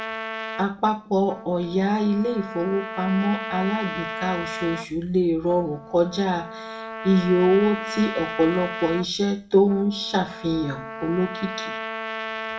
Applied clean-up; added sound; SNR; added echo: none; Trumpet; 10 dB; reverberation time 0.3 s.